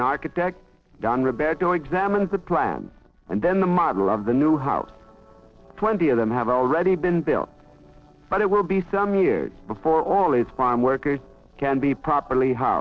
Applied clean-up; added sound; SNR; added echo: neural separator model SepFormer DNS4.